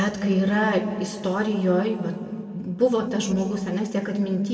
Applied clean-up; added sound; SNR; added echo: none; none; none; reverberation time 1.8 s.